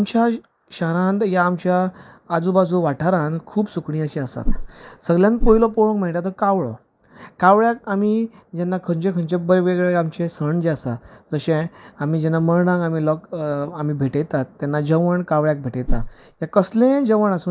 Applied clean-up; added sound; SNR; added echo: neural mask model Resemble Enhance denoiser.